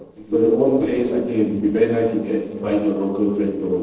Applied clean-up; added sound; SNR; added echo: neural separator model SepFormer DNS4.